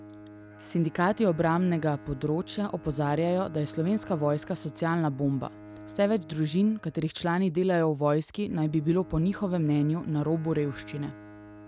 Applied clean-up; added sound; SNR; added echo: none; Bowed string instrument; 19 dB; none.